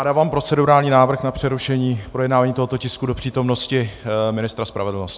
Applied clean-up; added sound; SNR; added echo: none; none; none; none.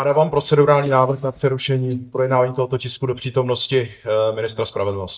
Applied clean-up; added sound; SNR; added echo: neural mask model DeepFilterNet 3.